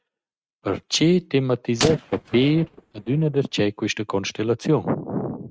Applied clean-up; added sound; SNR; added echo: neural mask model RNNoise.